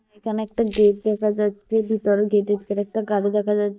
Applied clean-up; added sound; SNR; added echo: neural mask model DeepFilterNet 3.